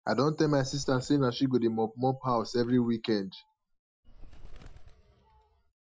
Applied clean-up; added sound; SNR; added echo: classical method Wiener filter.